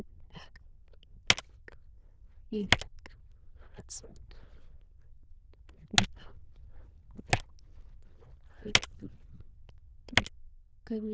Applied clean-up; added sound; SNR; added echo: neural diffusion model UNIVERSE++.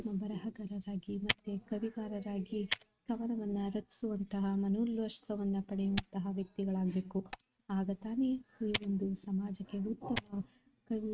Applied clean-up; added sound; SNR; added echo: neural mask model RNNoise.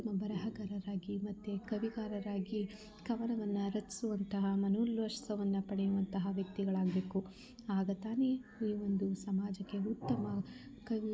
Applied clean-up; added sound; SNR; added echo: none; none; none; none.